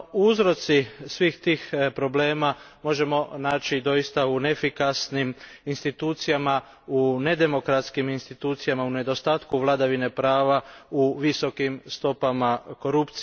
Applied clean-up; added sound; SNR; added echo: none; none; none; none.